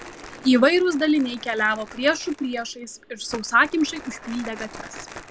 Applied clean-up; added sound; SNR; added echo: none; Crumpling, crinkling; 18 dB; none.